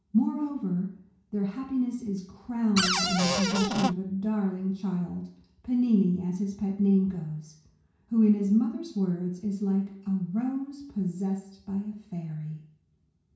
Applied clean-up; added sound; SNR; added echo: none; Cupboard open or close; -1 dB; reverberation time 0.6 s.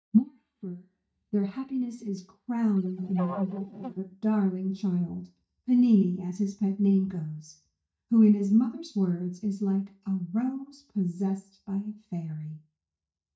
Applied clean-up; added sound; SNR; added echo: neural mask model DeepFilterNet 3.